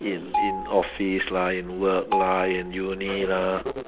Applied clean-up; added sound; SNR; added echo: none; Marimba, xylophone; 6 dB; none.